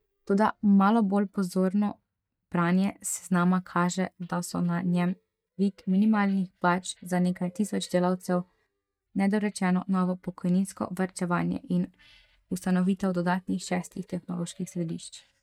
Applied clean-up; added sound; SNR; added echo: neural mask model DeepFilterNet 3.